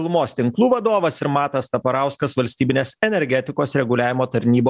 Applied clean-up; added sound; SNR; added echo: none; none; none; none.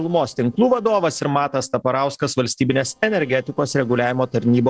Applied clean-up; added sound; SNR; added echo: neural separator model SepFormer DNS4.